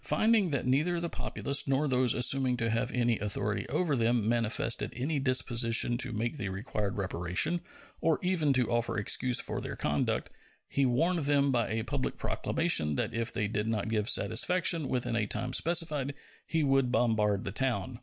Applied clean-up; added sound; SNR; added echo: none; none; none; none.